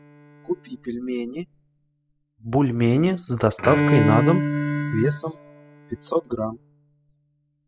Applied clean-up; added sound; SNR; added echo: classical method spectral subtraction.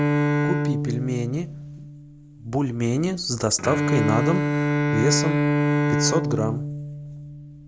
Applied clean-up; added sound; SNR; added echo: none; Bowed string instrument; -2 dB; none.